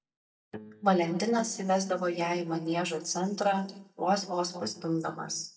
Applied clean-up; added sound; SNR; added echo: neural mask model DeepFilterNet 3.